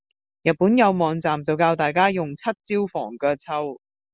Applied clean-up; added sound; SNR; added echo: none; none; none; none.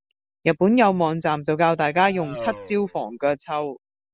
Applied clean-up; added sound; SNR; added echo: none; Race car, auto racing; 15 dB; none.